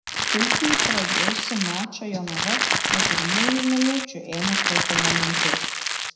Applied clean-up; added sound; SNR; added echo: none; Crackle; -4 dB; reverberation time 0.7 s.